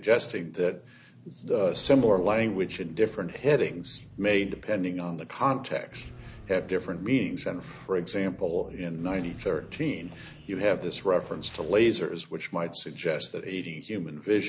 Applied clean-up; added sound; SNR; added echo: none; Car; 19 dB; none.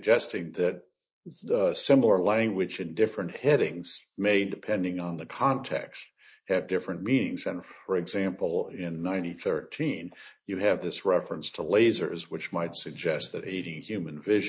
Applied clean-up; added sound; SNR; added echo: neural mask model Resemble Enhance denoiser.